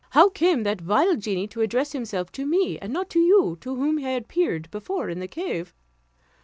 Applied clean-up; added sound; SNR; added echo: none; none; none; none.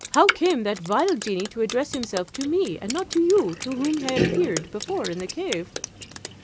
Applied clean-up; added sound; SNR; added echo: none; Drip; 7 dB; none.